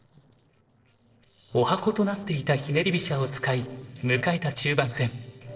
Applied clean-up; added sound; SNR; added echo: neural separator model SepFormer DNS4.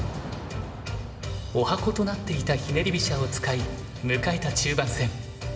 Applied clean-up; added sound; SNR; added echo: none; Thunder / Rain; 16 dB; reverberation time 2.7 s.